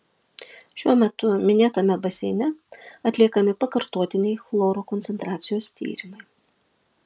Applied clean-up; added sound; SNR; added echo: none; none; none; none.